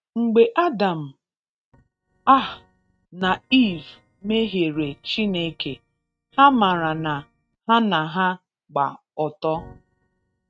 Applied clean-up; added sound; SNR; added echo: neural mask model RNNoise.